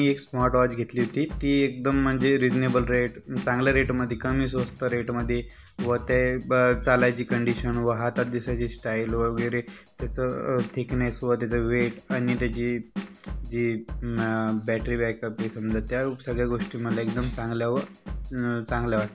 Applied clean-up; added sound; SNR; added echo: none; Drum kit; 10 dB; none.